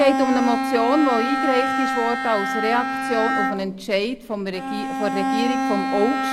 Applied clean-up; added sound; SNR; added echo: none; Bowed string instrument; 1 dB; none.